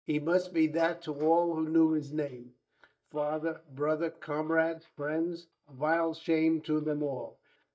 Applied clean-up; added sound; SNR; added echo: neural mask model DeepFilterNet 3.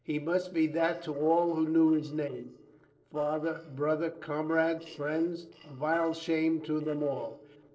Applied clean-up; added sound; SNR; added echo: neural separator model SepFormer DNS4.